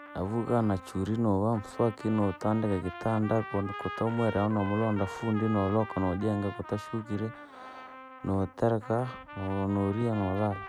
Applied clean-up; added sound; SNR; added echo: none; Trumpet; 13 dB; none.